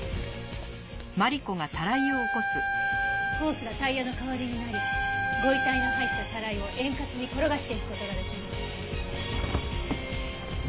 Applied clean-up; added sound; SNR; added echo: none; Wind instrument, woodwind instrument; -1 dB; none.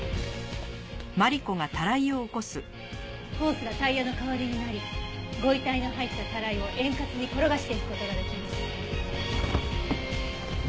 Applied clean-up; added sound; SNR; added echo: none; none; none; none.